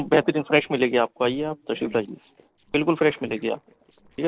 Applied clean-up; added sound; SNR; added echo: neural separator model SepFormer DNS4.